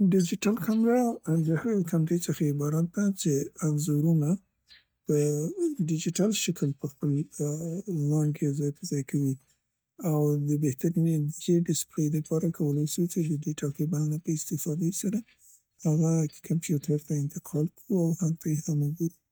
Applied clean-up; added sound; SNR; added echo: neural mask model DeepFilterNet 3.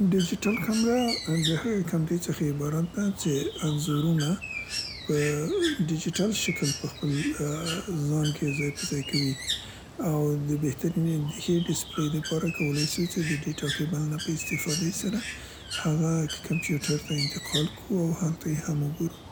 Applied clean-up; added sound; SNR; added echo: none; Bird; 9 dB; none.